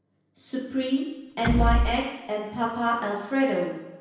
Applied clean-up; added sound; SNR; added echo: none; Door / Wood; -1 dB; reverberation time 0.9 s.